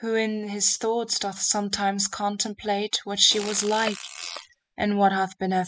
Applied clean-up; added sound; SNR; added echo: classical method spectral subtraction.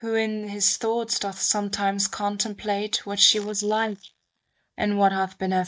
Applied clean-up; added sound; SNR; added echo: neural mask model DeepFilterNet 3.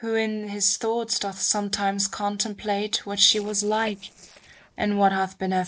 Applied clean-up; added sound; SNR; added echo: neural separator model SepFormer DNS4.